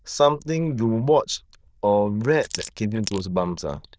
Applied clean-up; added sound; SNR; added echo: neural diffusion model UNIVERSE++.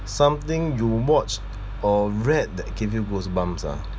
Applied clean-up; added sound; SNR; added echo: none; none; none; none.